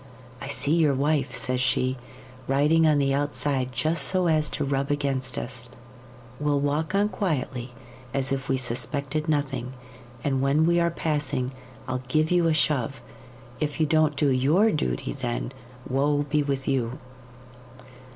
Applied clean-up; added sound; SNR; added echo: none; none; none; none.